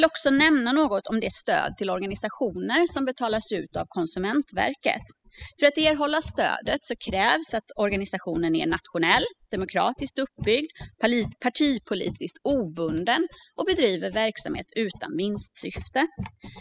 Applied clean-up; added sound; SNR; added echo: classical method spectral subtraction.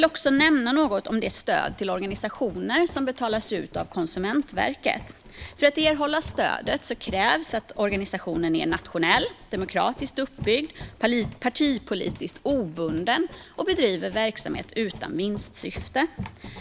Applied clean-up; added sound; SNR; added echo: none; Run; 17 dB; none.